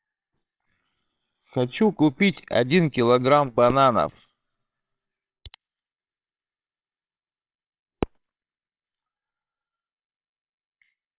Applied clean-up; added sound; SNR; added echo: neural separator model SepFormer WHAMR!.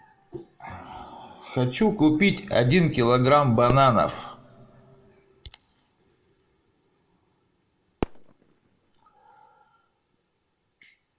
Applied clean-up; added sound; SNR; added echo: none; Fireworks; 17 dB; reverberation time 0.6 s.